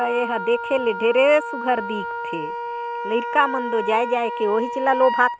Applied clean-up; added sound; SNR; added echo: none; Wind instrument, woodwind instrument; 6 dB; none.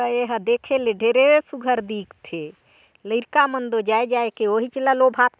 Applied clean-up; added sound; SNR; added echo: none; none; none; none.